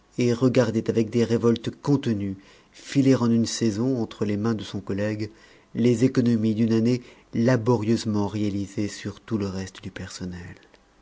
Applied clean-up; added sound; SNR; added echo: none; none; none; none.